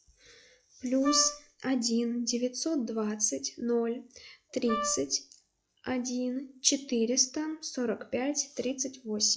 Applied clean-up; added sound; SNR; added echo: classical method log-MMSE.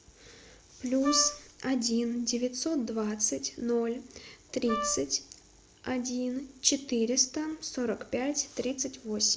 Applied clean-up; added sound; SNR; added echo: none; Wind instrument, woodwind instrument; 5 dB; none.